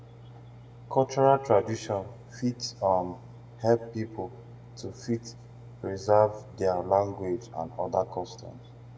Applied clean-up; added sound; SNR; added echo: none; Engine; 18 dB; reverberation time 0.9 s.